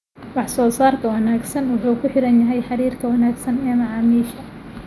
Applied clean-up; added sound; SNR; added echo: none; none; none; none.